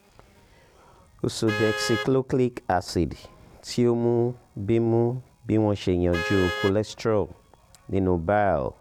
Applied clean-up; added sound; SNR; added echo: none; Vehicle horn, car horn, honking; 12 dB; none.